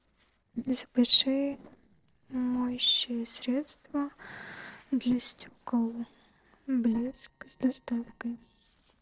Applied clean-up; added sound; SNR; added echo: neural separator model SepFormer DNS4.